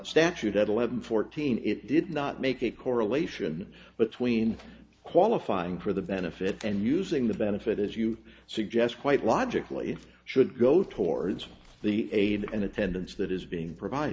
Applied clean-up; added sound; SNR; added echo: none; none; none; none.